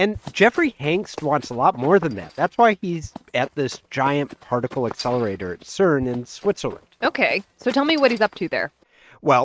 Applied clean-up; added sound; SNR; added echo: neural mask model RNNoise.